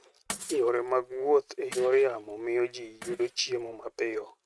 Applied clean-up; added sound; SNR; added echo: neural mask model RNNoise.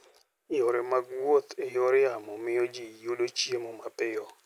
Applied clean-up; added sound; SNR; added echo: none; none; none; none.